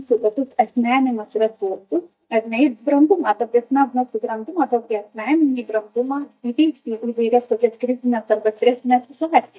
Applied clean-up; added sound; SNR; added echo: neural mask model DeepFilterNet 3.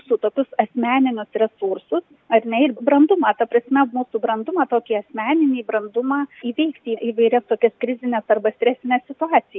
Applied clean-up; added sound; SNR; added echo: none; none; none; none.